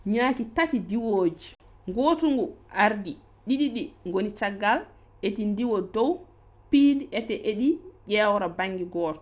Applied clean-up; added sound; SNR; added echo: none; none; none; none.